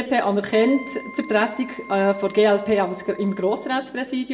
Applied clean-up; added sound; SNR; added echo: none; Wind instrument, woodwind instrument; 19 dB; reverberation time 0.6 s.